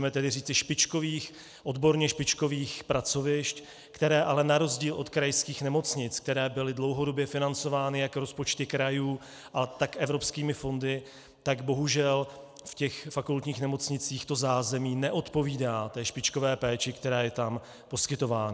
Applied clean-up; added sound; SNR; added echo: none; none; none; none.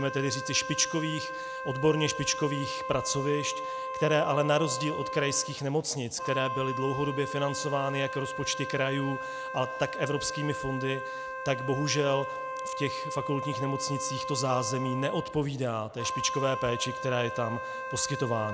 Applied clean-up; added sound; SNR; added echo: none; Wind instrument, woodwind instrument; 5 dB; none.